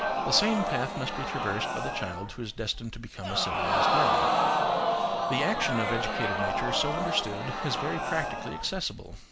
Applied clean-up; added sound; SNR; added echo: none; Crowd; -3 dB; none.